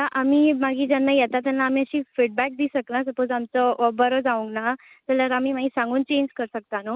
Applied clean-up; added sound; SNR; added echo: none; none; none; none.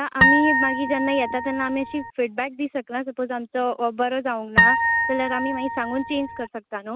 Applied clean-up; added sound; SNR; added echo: none; Harp; -3 dB; none.